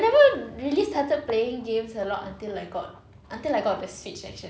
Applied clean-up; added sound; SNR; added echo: none; none; none; none.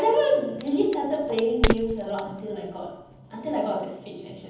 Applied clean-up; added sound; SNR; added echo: none; Crack; 5 dB; reverberation time 1.3 s.